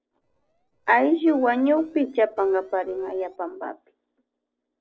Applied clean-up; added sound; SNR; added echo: neural separator model SepFormer DNS4.